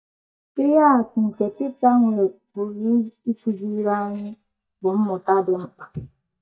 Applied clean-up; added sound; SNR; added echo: neural mask model DeepFilterNet 3.